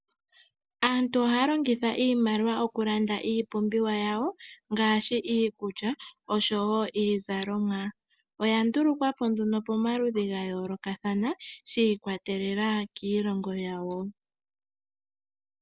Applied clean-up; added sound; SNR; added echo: none; none; none; none.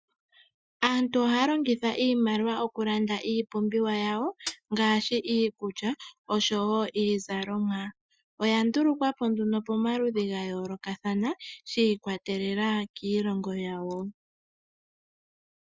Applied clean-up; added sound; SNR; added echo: classical method Wiener filter.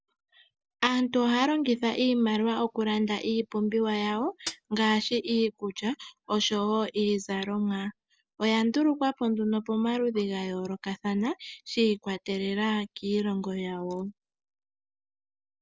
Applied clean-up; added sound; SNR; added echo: none; Hi-hat; 14 dB; none.